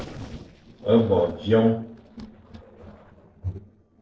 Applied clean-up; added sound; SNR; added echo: neural separator model SepFormer DNS4.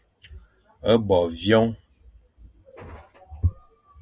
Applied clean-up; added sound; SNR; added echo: none; none; none; none.